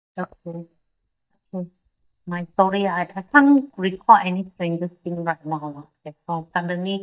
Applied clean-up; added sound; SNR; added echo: neural mask model DeepFilterNet 3.